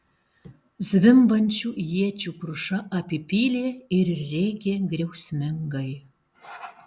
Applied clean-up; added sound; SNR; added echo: none; none; none; none.